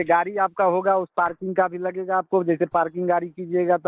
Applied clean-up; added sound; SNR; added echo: neural mask model DeepFilterNet 3.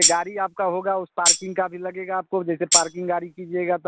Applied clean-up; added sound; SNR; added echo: none; Tambourine; -3 dB; none.